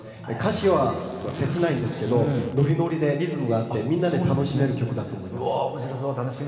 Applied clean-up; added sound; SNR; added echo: none; Zipper (clothing); 16 dB; reverberation time 2.3 s.